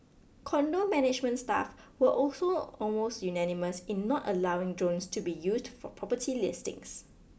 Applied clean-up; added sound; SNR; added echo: none; none; none; none.